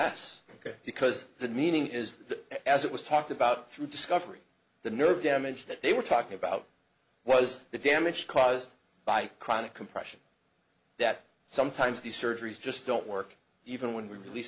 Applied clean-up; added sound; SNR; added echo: none; none; none; none.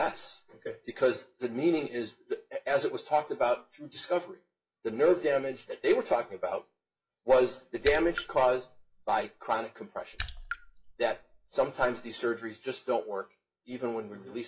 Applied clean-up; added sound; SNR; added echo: classical method WPE with log-MMSE.